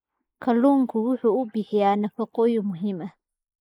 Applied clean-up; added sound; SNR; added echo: neural mask model Resemble Enhance denoiser.